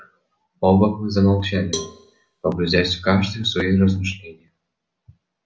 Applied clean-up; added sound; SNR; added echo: none; Cowbell; 15 dB; none.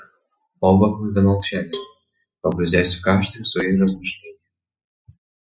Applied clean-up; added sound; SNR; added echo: classical method spectral subtraction.